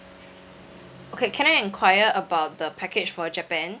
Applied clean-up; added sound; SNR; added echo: none; none; none; none.